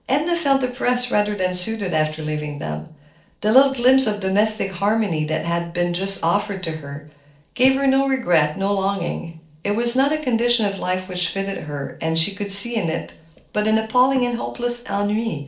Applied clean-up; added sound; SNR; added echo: neural separator model SepFormer DNS4.